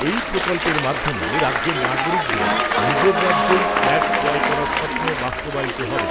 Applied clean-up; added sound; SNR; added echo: none; Applause + Motor vehicle (road) / Siren; -4 dB; none.